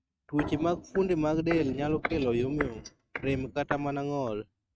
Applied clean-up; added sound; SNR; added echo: neural mask model RNNoise.